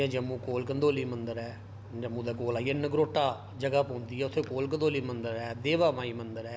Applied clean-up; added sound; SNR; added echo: none; none; none; none.